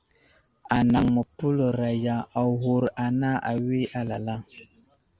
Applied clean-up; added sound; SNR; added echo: none; none; none; none.